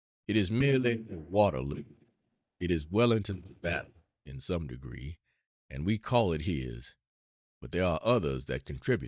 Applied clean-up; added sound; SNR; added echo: neural mask model DeepFilterNet 3.